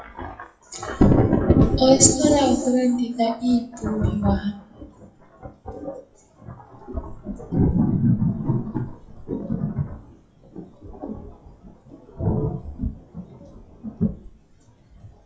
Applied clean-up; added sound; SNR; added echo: classical method WPE with log-MMSE.